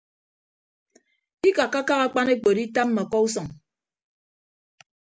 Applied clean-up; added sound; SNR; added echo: none; none; none; none.